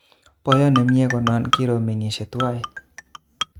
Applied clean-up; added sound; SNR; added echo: neural mask model RNNoise.